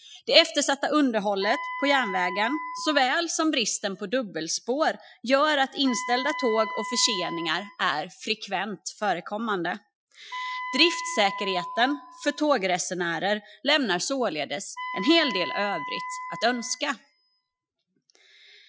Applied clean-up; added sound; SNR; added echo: classical method Wiener filter.